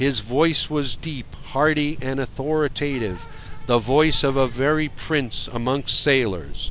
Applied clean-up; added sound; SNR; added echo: none; Insect; 9 dB; none.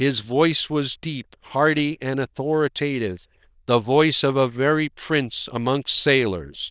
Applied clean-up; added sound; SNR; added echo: neural diffusion model UNIVERSE++.